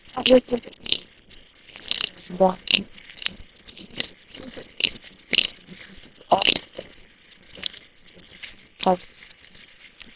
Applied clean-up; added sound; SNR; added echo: neural separator model SepFormer WHAM!.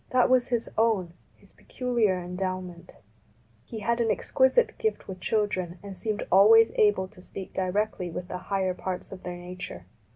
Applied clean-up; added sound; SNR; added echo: none; none; none; none.